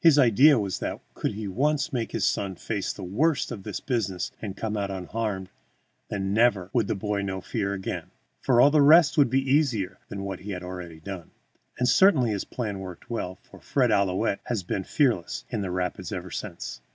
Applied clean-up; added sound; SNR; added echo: none; none; none; none.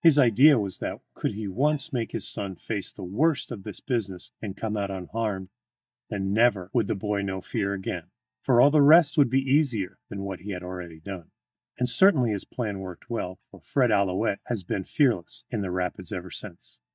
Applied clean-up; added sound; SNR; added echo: neural mask model DeepFilterNet 3.